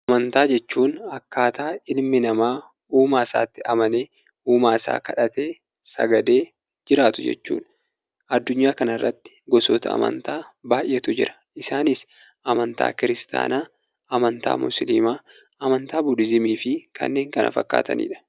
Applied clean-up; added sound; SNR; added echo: none; none; none; none.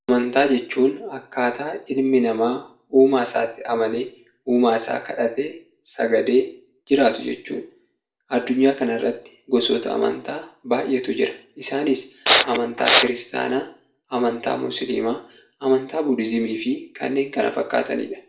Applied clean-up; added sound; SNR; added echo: none; Respiratory sounds; -4 dB; reverberation time 0.4 s.